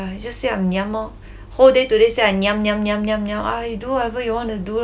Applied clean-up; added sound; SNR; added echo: none; none; none; none.